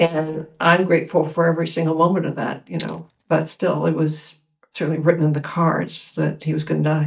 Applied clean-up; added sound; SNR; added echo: neural mask model DeepFilterNet 3.